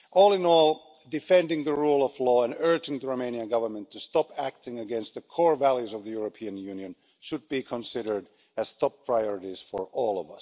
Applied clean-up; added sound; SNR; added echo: none; none; none; none.